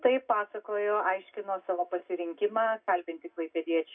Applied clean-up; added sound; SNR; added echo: none; none; none; reverberation time 0.2 s.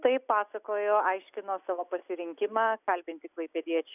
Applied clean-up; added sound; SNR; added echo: none; none; none; none.